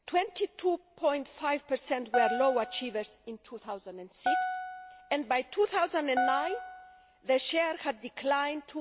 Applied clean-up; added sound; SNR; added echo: none; Piano; 3 dB; none.